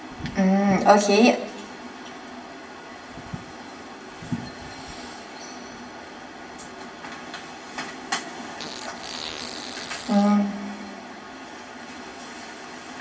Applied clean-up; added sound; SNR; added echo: none; Fart; 12 dB; reverberation time 0.8 s.